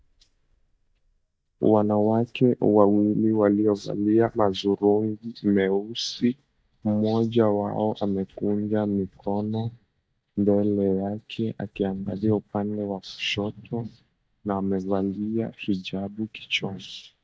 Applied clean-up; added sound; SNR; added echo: neural mask model DeepFilterNet 3.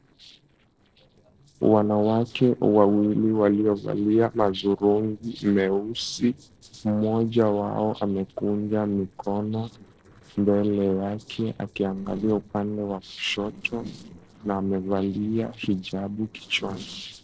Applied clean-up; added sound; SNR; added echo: neural separator model SepFormer DNS4.